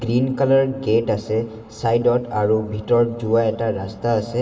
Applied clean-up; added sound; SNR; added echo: none; none; none; reverberation time 1.8 s.